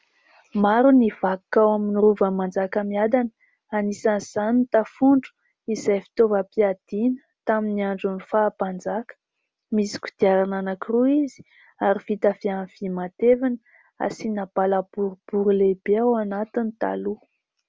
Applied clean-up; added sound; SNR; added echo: none; none; none; none.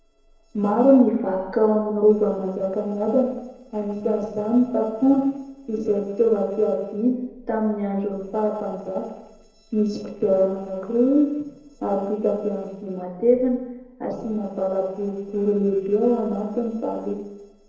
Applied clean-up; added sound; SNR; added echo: neural separator model SepFormer DNS4.